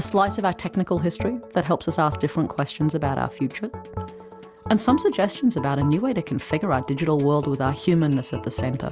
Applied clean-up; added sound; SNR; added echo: none; none; none; none.